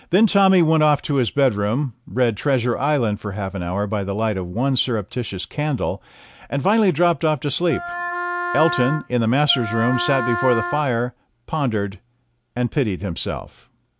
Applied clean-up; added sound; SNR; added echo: none; Wind instrument, woodwind instrument; 6 dB; none.